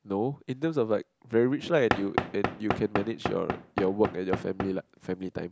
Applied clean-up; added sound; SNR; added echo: none; Knock / Wood; 4 dB; none.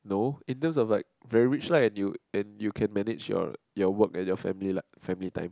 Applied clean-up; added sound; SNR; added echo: none; none; none; none.